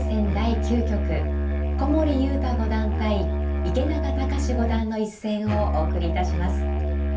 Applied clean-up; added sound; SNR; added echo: none; Musical instrument; -4 dB; reverberation time 0.3 s.